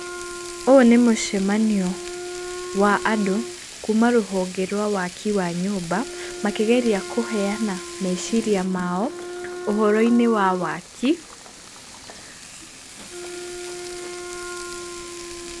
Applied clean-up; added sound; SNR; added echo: none; Frying (food) + Wind instrument, woodwind instrument; 11 dB; none.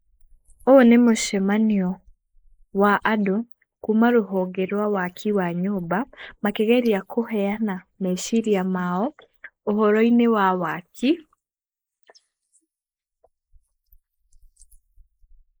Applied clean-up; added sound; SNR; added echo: neural mask model Resemble Enhance denoiser.